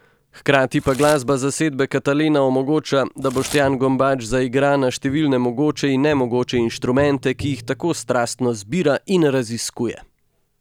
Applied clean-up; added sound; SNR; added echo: none; Packing tape, duct tape / Tearing + Tap; 20 dB; none.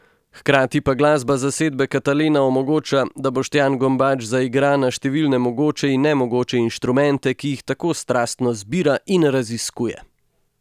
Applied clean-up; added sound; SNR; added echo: none; none; none; none.